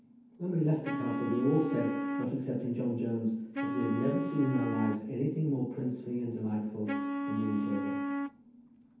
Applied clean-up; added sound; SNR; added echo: none; Wind instrument, woodwind instrument; 4 dB; reverberation time 0.9 s.